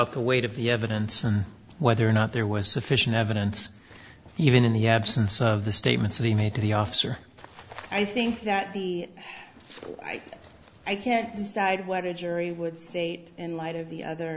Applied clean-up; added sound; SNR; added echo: none; none; none; none.